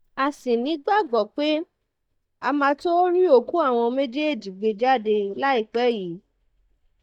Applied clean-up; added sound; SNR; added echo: neural mask model DeepFilterNet 3.